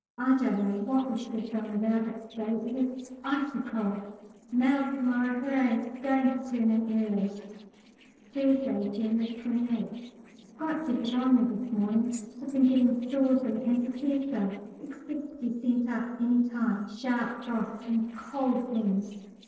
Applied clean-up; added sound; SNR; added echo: neural separator model SepFormer DNS4.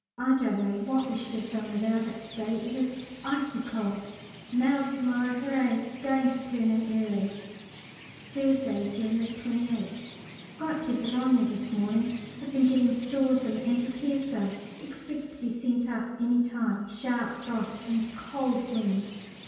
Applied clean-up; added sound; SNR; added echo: none; Chirp, tweet; 14 dB; reverberation time 1.2 s.